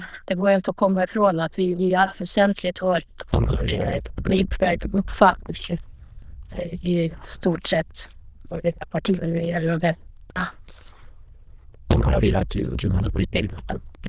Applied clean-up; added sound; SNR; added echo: neural diffusion model UNIVERSE++.